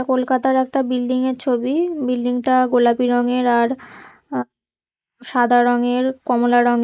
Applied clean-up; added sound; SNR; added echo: neural mask model Resemble Enhance denoiser.